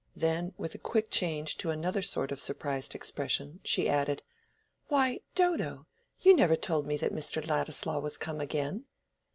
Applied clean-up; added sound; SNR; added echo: none; none; none; none.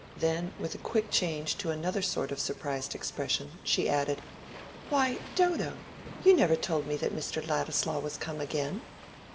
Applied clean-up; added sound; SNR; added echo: none; Waves, surf; 16 dB; reverberation time 2.2 s.